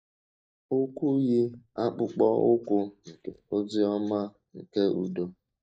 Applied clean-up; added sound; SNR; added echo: neural mask model DeepFilterNet 3.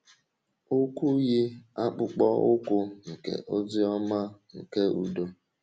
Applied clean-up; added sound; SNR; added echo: none; none; none; none.